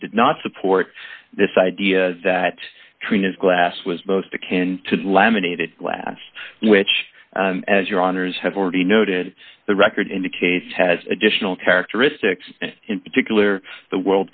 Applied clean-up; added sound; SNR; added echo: none; none; none; none.